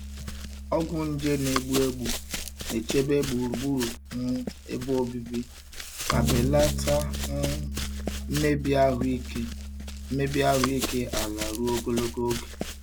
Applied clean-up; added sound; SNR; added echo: none; Run + Bass guitar; 4 dB; none.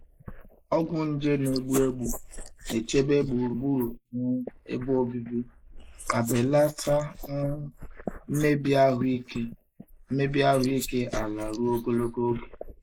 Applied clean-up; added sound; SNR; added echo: neural mask model Resemble Enhance denoiser.